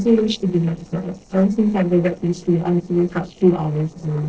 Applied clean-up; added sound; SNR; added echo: neural separator model SepFormer DNS4.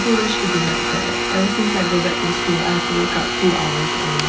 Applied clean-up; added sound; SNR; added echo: none; Domestic sounds, home sounds; 0 dB; none.